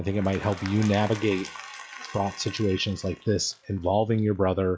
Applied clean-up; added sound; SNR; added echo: classical method log-MMSE.